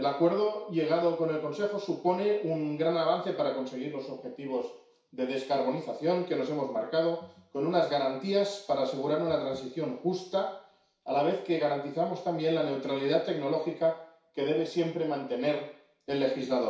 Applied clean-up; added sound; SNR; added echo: none; none; none; reverberation time 0.6 s.